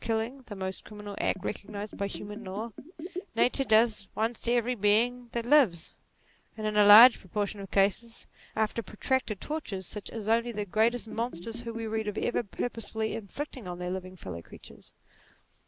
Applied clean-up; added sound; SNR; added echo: none; Bathtub (filling or washing); 12 dB; none.